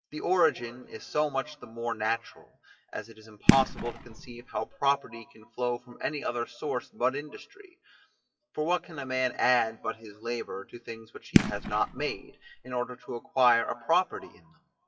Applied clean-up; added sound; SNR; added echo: classical method WPE with log-MMSE.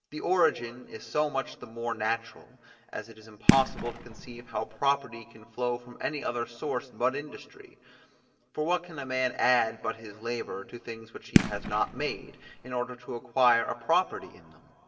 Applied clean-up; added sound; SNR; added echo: none; Fireworks; -2 dB; reverberation time 2.2 s.